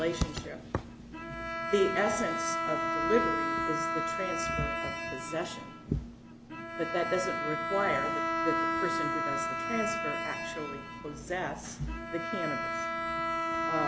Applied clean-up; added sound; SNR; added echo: none; Bowed string instrument; -1 dB; none.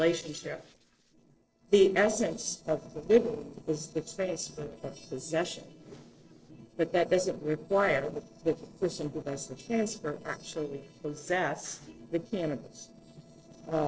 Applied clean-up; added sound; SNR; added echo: neural separator model SepFormer DNS4.